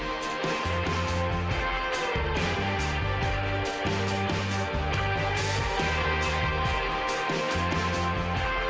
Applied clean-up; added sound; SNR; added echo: none; none; none; none.